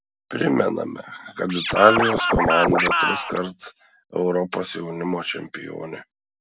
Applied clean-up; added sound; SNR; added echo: none; Scratching (performance technique); -3 dB; none.